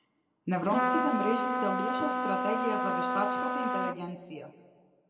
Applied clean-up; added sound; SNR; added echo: none; Trumpet; -4 dB; reverberation time 1.6 s.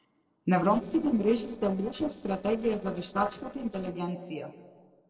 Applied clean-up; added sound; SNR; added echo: neural separator model SepFormer DNS4.